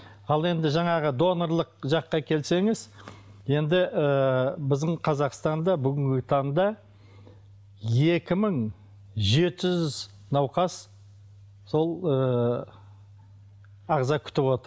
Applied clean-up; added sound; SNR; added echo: none; none; none; none.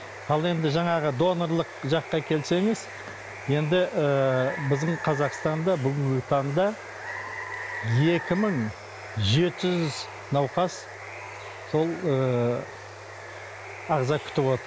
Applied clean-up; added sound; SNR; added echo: none; Water; 12 dB; none.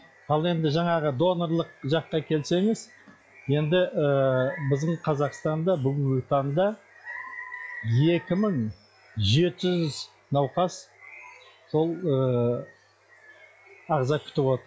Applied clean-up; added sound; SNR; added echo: classical method log-MMSE.